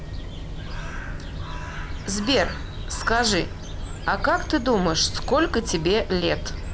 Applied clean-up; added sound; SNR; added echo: none; Bird; 6 dB; none.